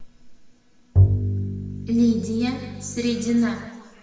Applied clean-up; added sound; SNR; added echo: none; Bowed string instrument; -2 dB; reverberation time 1.3 s.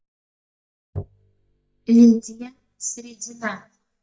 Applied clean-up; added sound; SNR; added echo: neural mask model DeepFilterNet 3.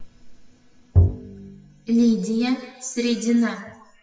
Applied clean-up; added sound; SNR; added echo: classical method WPE with log-MMSE.